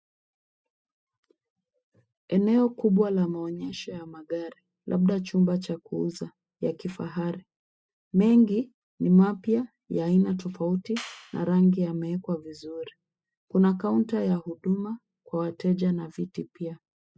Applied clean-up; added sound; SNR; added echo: classical method spectral subtraction.